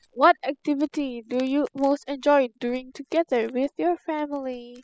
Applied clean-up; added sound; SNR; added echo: classical method spectral subtraction.